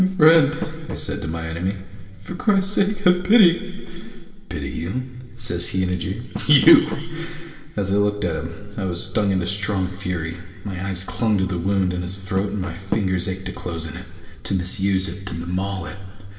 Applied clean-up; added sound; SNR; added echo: neural separator model SepFormer DNS4.